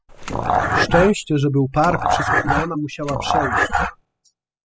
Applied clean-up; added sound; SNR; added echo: classical method spectral subtraction.